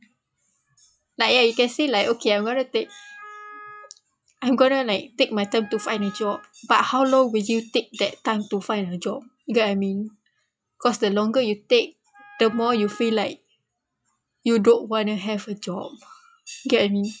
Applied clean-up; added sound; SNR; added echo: classical method log-MMSE.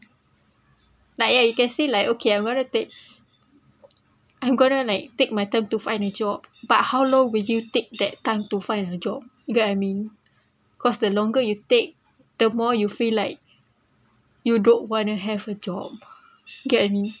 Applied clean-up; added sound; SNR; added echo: none; none; none; none.